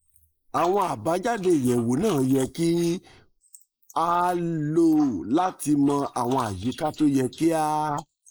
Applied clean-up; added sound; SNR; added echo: neural mask model Resemble Enhance denoiser.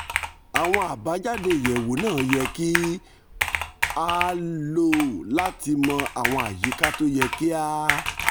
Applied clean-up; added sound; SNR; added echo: none; Computer keyboard; 4 dB; none.